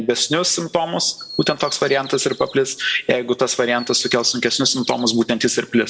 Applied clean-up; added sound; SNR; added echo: none; Bird vocalization, bird call, bird song; 17 dB; reverberation time 1.3 s.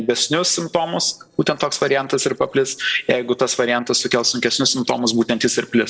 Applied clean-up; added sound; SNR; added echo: neural separator model SepFormer DNS4.